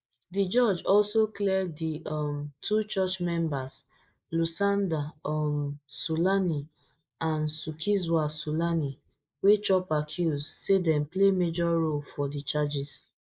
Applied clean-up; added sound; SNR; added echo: neural mask model Resemble Enhance denoiser.